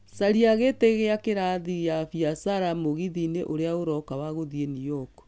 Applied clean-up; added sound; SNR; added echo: none; none; none; none.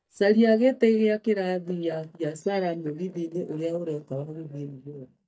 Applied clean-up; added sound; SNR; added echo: neural mask model DeepFilterNet 3.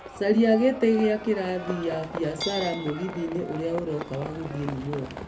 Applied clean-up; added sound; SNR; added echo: none; Livestock, farm animals, working animals; 11 dB; reverberation time 0.3 s.